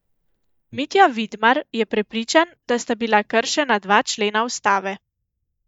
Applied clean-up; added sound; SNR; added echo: neural mask model DeepFilterNet 3.